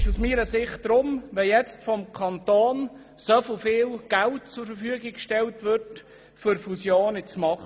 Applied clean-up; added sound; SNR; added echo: none; Bass drum; 12 dB; none.